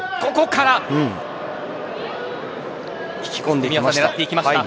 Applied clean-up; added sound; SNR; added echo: none; none; none; none.